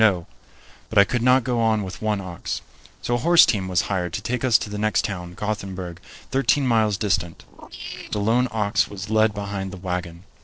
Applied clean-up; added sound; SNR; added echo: neural separator model SepFormer DNS4.